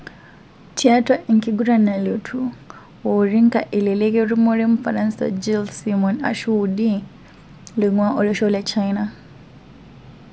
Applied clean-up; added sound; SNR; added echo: none; none; none; none.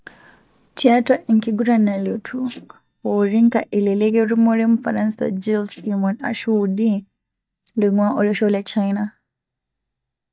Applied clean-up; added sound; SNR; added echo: neural mask model DeepFilterNet 3.